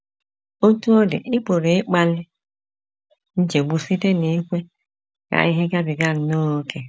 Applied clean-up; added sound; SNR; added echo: none; none; none; none.